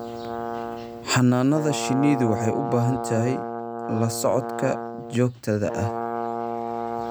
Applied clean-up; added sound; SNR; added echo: none; Brass instrument; 5 dB; none.